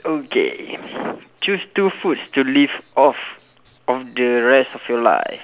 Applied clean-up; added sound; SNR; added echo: none; none; none; none.